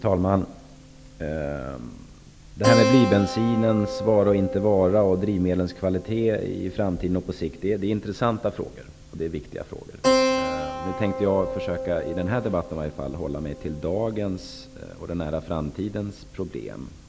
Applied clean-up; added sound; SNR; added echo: none; Keyboard (musical); 6 dB; none.